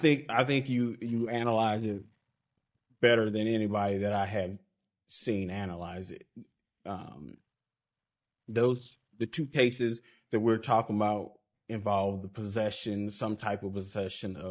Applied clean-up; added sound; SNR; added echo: neural mask model DeepFilterNet 3.